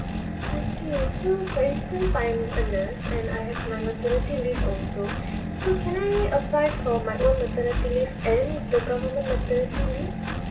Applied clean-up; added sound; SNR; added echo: none; Engine; 1 dB; reverberation time 0.2 s.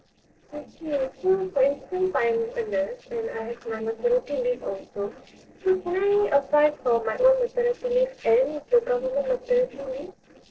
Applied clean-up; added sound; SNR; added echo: neural separator model SepFormer DNS4.